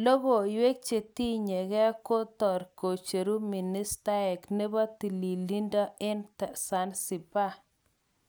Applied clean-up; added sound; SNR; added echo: none; none; none; none.